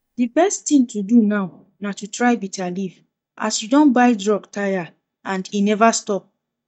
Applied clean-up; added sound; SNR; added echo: neural mask model DeepFilterNet 3.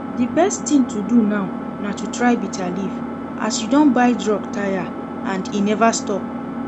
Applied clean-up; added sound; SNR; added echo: none; Engine; 7 dB; none.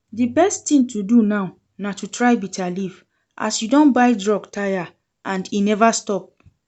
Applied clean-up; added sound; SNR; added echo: none; none; none; none.